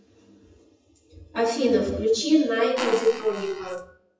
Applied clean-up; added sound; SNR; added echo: classical method WPE with log-MMSE.